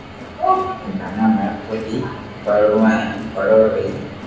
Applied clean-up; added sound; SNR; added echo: none; Crowd; 19 dB; reverberation time 0.8 s.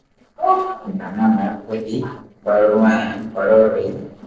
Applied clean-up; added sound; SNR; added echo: neural separator model SepFormer DNS4.